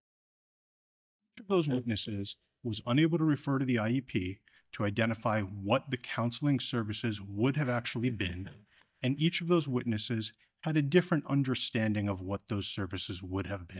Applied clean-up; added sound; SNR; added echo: neural mask model DeepFilterNet 3.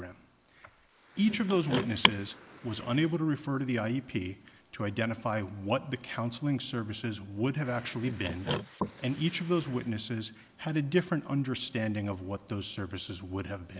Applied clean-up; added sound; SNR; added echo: neural mask model Resemble Enhance denoiser.